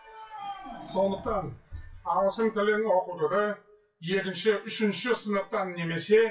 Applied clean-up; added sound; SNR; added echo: classical method WPE with log-MMSE.